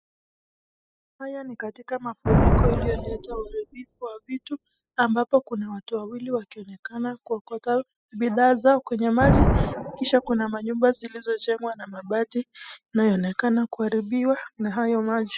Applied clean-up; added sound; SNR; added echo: classical method spectral subtraction.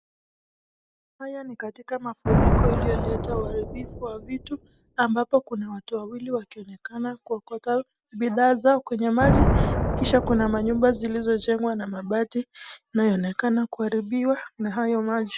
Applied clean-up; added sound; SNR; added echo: none; Thunder; 3 dB; none.